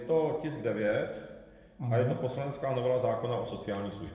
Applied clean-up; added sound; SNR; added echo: none; none; none; reverberation time 1.0 s.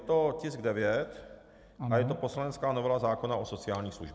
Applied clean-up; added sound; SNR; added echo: none; none; none; none.